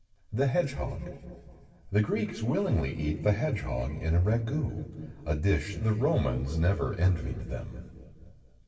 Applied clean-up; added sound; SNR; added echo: none; none; none; reverberation time 2.5 s.